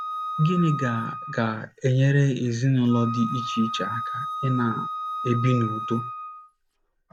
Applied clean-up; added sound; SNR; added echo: none; Wind instrument, woodwind instrument; 8 dB; none.